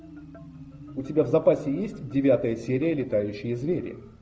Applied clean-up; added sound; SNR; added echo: none; Marimba, xylophone; 18 dB; none.